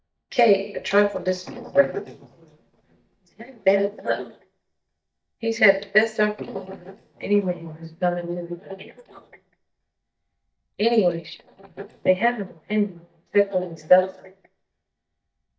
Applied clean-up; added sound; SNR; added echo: neural mask model DeepFilterNet 3.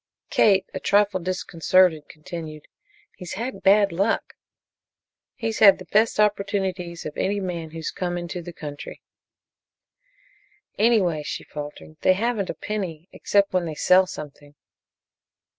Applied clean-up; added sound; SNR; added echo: none; none; none; none.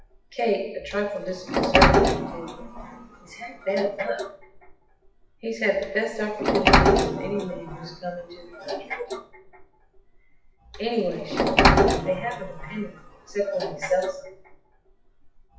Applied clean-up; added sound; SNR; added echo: classical method WPE with log-MMSE.